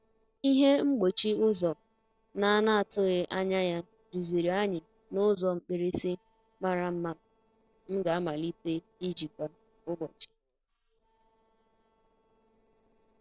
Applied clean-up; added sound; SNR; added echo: neural separator model SepFormer DNS4.